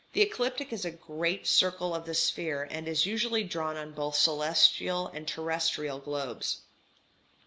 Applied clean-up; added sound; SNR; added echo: none; none; none; none.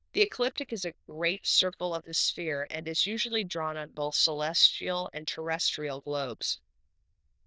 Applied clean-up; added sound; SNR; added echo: neural diffusion model UNIVERSE++.